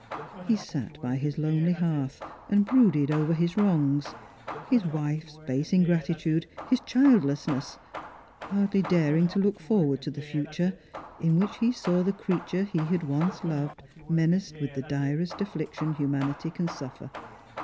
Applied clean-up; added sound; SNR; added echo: none; Hammer / Wood; 16 dB; none.